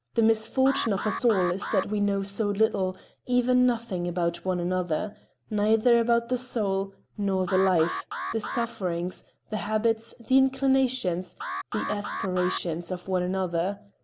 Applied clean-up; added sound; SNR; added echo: none; Alarm; 8 dB; none.